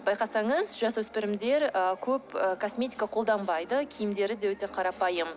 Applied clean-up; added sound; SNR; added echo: none; none; none; none.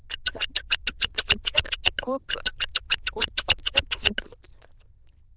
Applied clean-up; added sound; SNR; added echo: neural diffusion model UNIVERSE++.